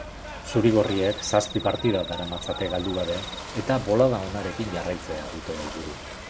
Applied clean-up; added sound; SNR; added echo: none; Ocean / Boat, Water vehicle + Cricket; 10 dB; none.